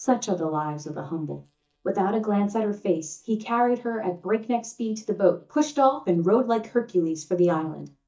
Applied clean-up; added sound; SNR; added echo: neural mask model DeepFilterNet 3.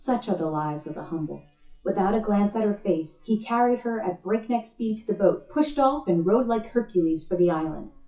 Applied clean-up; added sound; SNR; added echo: classical method WPE with log-MMSE.